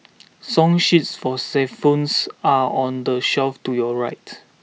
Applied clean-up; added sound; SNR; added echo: none; none; none; none.